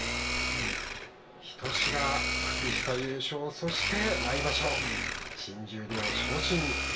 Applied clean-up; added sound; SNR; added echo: none; Domestic sounds, home sounds; -2 dB; reverberation time 0.3 s.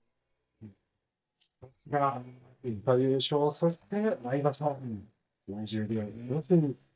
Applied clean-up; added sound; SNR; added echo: neural mask model DeepFilterNet 3.